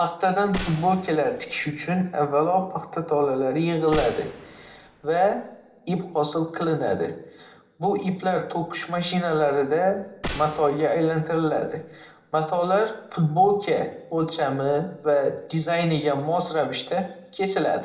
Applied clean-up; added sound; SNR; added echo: none; Gunshot, gunfire; 15 dB; reverberation time 0.6 s.